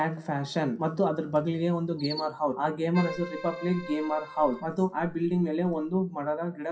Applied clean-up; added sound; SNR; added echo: classical method WPE with log-MMSE.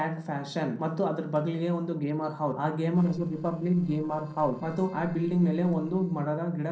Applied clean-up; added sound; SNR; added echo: neural separator model SepFormer DNS4.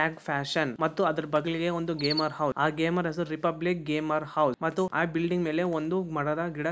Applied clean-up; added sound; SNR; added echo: none; none; none; none.